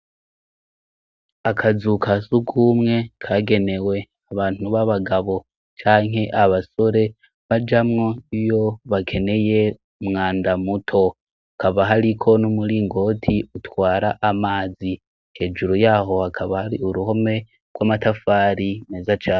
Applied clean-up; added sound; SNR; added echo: none; none; none; none.